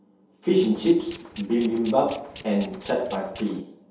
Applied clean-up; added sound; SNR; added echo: none; Tools; 14 dB; reverberation time 0.7 s.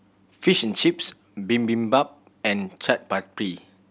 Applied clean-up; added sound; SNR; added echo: none; none; none; none.